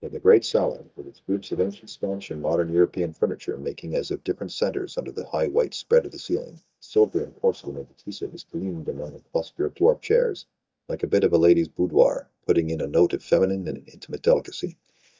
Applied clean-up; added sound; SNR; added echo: neural mask model DeepFilterNet 3.